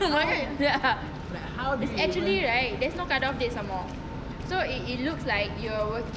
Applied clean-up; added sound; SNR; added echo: none; none; none; none.